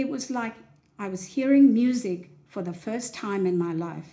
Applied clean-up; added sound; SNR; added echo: none; none; none; reverberation time 0.4 s.